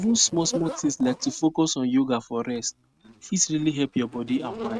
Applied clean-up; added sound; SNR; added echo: neural mask model RNNoise.